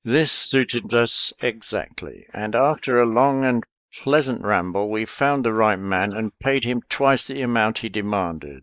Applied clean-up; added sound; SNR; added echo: neural mask model Resemble Enhance denoiser.